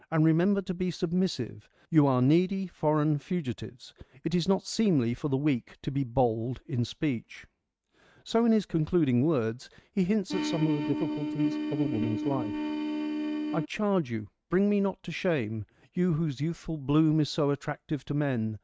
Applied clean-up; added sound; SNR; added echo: neural mask model RNNoise.